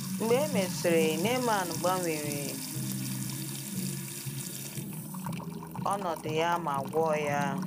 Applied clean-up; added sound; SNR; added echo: none; Trickle, dribble / Water tap, faucet / Music; 3 dB; none.